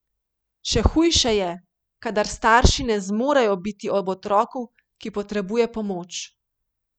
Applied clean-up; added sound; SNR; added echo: none; none; none; none.